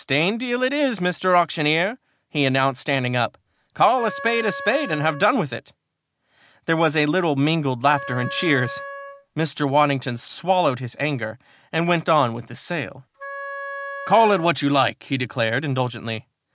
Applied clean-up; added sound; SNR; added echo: none; Wind instrument, woodwind instrument; 13 dB; none.